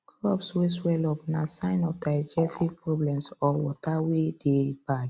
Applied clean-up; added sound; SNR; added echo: none; none; none; none.